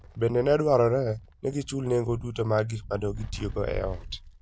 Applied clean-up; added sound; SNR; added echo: none; Wind; 13 dB; none.